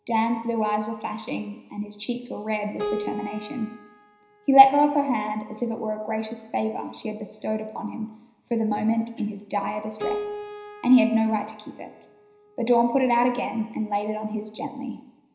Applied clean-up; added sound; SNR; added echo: none; Keyboard (musical); 15 dB; reverberation time 0.9 s.